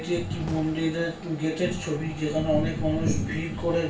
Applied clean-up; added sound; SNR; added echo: none; Fireworks; 16 dB; reverberation time 0.3 s.